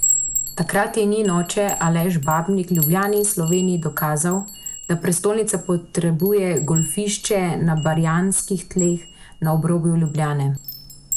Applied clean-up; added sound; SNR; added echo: none; Chime; 10 dB; none.